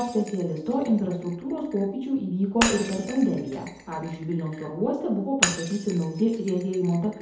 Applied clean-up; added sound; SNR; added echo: none; Shatter; 9 dB; reverberation time 2.0 s.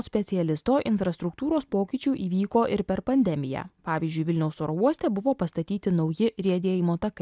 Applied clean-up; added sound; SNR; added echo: none; none; none; none.